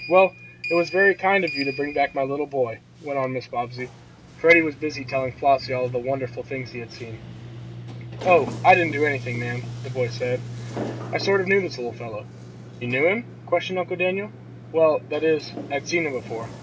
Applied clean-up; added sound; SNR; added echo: none; Sliding door; 12 dB; none.